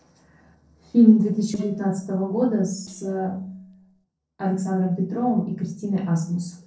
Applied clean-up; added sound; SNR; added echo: neural separator model SepFormer DNS4.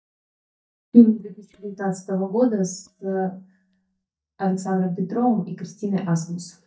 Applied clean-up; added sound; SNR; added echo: neural mask model DeepFilterNet 3.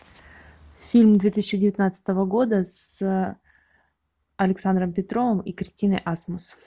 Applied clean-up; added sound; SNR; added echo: none; none; none; none.